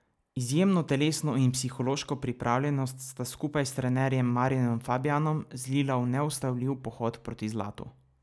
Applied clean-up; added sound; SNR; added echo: none; none; none; none.